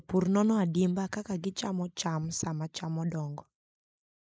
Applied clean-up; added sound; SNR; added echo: neural mask model Resemble Enhance denoiser.